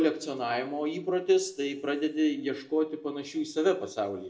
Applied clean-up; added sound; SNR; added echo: none; none; none; reverberation time 0.8 s.